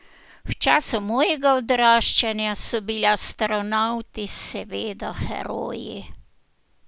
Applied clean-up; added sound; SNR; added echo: none; none; none; none.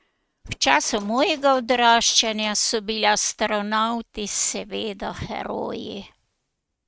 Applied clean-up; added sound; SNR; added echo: neural mask model RNNoise.